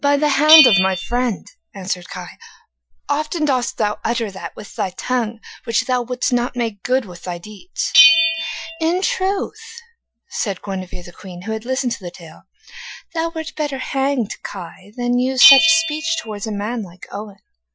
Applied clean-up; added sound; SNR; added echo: classical method Wiener filter.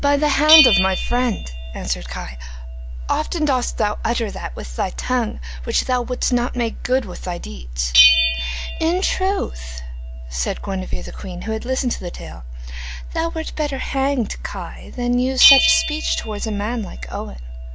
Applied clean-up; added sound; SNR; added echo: none; Bell; 4 dB; none.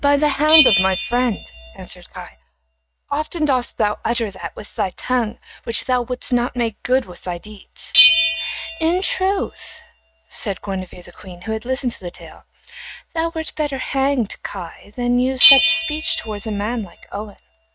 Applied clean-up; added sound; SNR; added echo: neural mask model RNNoise.